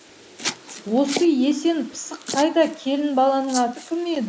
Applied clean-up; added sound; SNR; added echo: neural mask model Resemble Enhance denoiser.